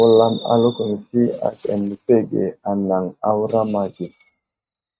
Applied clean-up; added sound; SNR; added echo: neural mask model RNNoise.